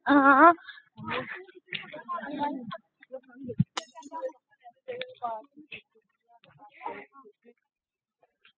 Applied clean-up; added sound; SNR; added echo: classical method spectral subtraction.